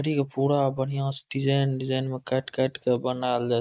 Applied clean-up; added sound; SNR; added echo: neural mask model Resemble Enhance denoiser.